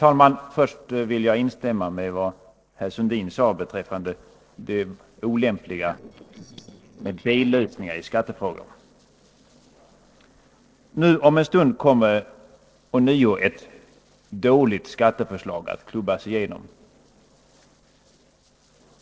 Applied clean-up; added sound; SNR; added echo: neural separator model SepFormer DNS4.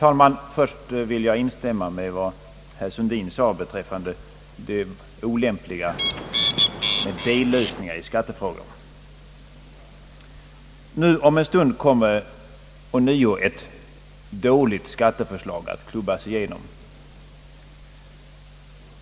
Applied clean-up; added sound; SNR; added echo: none; Bird; 0 dB; none.